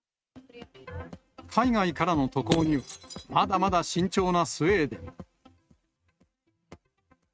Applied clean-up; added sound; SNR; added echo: neural mask model RNNoise.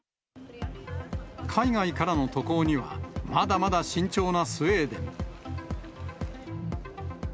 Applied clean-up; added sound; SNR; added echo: none; none; none; none.